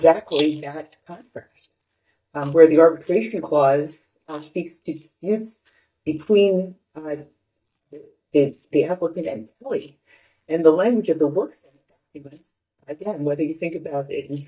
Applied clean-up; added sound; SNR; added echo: neural mask model DeepFilterNet 3.